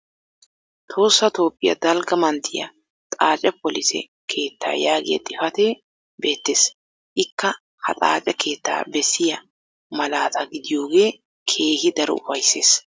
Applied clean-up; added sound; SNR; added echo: none; none; none; none.